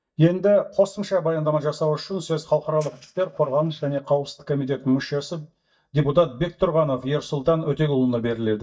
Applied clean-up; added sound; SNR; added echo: neural mask model DeepFilterNet 3.